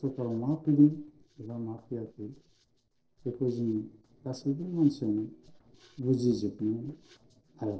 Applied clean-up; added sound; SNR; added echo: neural separator model SepFormer DNS4.